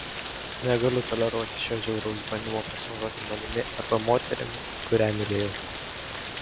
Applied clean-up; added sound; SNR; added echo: none; Rain; 6 dB; none.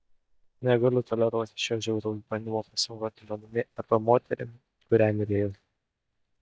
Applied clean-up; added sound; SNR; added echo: neural mask model DeepFilterNet 3.